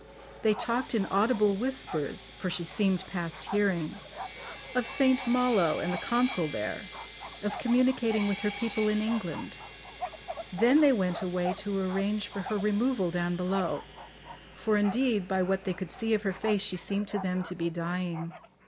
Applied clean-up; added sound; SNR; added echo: none; Bark + Sawing; 12 dB; none.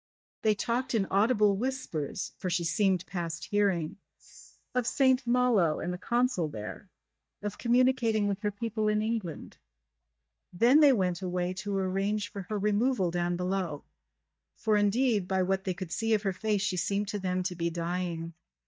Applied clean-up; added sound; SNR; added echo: neural mask model DeepFilterNet 3.